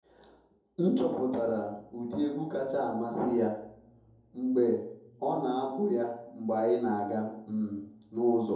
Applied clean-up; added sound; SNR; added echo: none; none; none; reverberation time 2.6 s.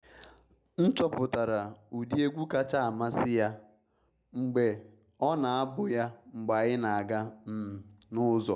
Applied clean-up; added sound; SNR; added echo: none; none; none; none.